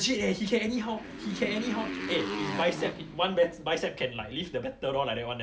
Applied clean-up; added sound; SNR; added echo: none; Motorcycle; 8 dB; none.